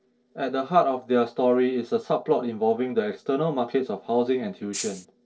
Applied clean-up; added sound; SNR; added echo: neural separator model SepFormer DNS4.